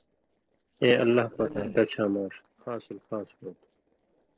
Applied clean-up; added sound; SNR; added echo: neural separator model SepFormer DNS4.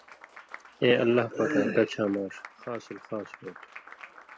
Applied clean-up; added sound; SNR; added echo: none; Applause; 19 dB; none.